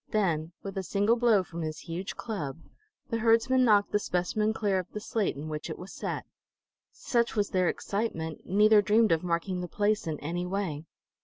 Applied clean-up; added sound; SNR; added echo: none; none; none; none.